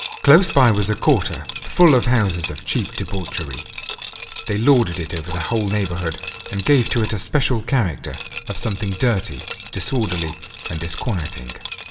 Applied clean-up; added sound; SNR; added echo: none; Liquid; 14 dB; reverberation time 1.0 s.